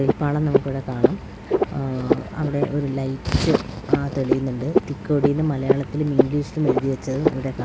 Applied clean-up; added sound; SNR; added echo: none; Frog; 0 dB; none.